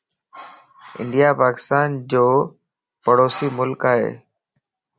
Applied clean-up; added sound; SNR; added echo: none; none; none; none.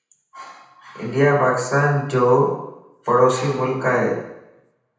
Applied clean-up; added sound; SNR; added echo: none; none; none; reverberation time 0.9 s.